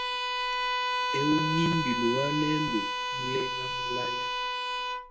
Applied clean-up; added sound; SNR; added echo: none; Bowed string instrument; -1 dB; reverberation time 0.4 s.